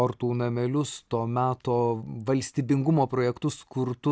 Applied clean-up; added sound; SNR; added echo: none; none; none; none.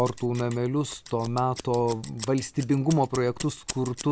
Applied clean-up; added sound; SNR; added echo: none; Scissors; 15 dB; none.